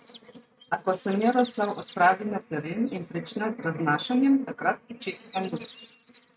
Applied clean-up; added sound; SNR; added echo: neural mask model RNNoise.